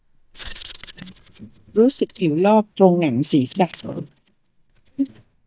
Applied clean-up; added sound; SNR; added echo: neural mask model DeepFilterNet 3.